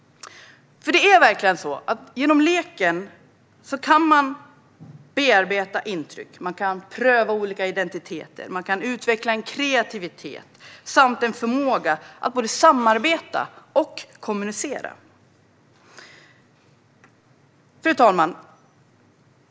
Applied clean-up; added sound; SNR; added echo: none; none; none; none.